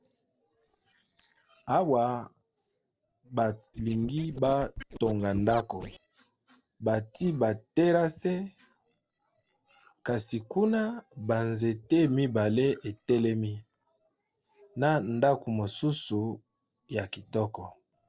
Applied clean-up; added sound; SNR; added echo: neural separator model SepFormer DNS4.